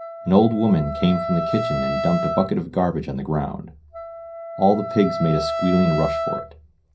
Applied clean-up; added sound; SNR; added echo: none; Wind instrument, woodwind instrument; 6 dB; reverberation time 0.3 s.